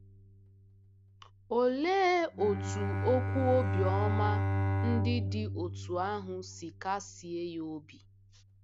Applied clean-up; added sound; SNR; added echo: none; Bowed string instrument; 1 dB; none.